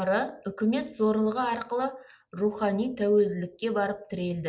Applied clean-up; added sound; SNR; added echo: none; none; none; none.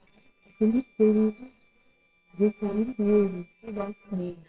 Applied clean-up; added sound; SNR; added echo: neural separator model SepFormer WHAMR!.